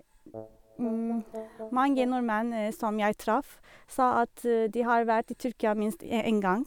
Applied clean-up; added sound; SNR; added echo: none; Brass instrument; 14 dB; none.